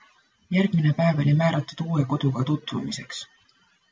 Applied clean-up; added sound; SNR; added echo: none; none; none; none.